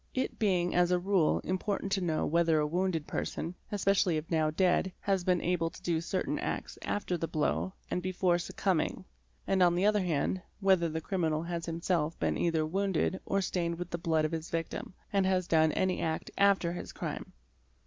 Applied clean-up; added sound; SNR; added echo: none; none; none; none.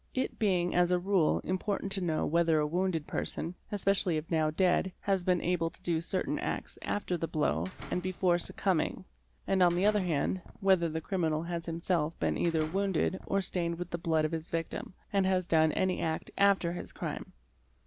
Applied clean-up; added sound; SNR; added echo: none; Slam; 17 dB; none.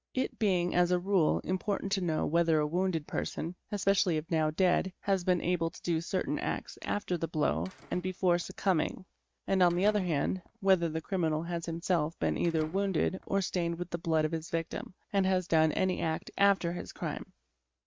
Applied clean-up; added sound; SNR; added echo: neural mask model RNNoise.